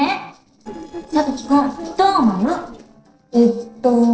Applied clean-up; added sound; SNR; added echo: neural separator model SepFormer DNS4.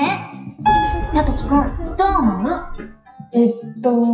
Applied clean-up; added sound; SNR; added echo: classical method WPE with log-MMSE.